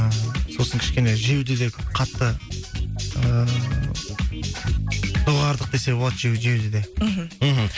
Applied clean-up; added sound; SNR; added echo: none; none; none; none.